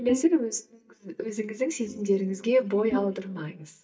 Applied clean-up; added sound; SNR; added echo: neural mask model DeepFilterNet 3.